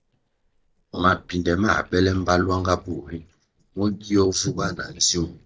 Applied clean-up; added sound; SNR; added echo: neural mask model DeepFilterNet 3.